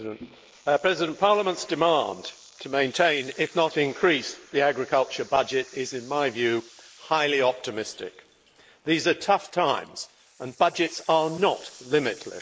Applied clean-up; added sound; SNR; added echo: neural mask model Resemble Enhance denoiser.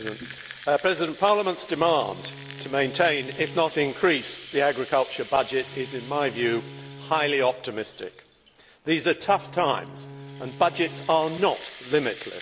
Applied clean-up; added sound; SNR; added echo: none; Rattle (instrument) + Bowed string instrument; 15 dB; none.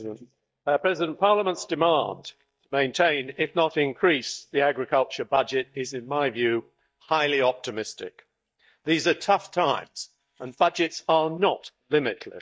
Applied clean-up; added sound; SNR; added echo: neural mask model DeepFilterNet 3.